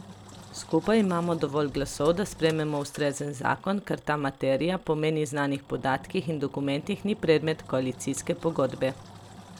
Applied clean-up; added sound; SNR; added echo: none; Engine; 20 dB; none.